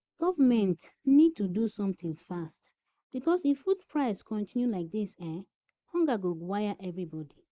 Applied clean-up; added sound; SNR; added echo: neural mask model Resemble Enhance denoiser.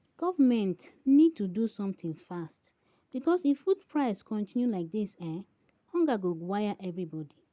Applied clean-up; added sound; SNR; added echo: none; none; none; none.